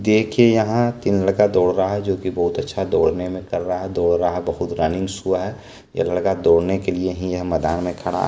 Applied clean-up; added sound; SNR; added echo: none; none; none; none.